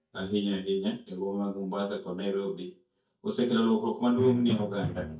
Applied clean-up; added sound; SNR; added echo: neural mask model DeepFilterNet 3.